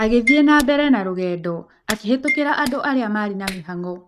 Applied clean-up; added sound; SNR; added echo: neural mask model RNNoise.